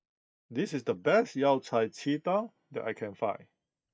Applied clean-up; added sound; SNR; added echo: neural mask model DeepFilterNet 3.